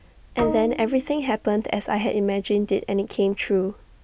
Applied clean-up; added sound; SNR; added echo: none; Bowed string instrument; 10 dB; none.